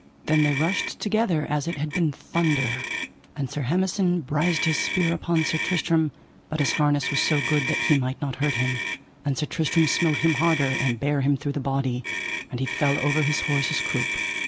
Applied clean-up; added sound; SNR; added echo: none; Motor vehicle (road); 6 dB; none.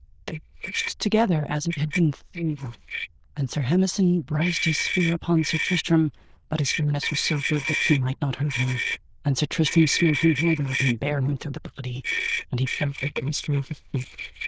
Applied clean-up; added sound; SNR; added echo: neural diffusion model UNIVERSE++.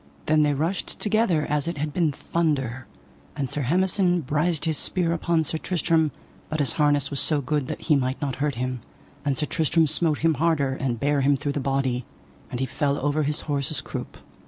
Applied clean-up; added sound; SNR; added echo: none; none; none; none.